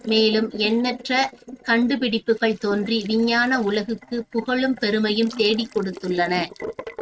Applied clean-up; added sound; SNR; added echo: neural mask model RNNoise.